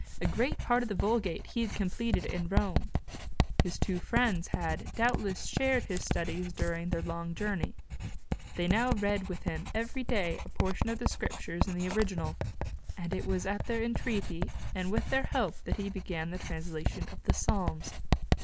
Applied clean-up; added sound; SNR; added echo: none; Writing; 0 dB; none.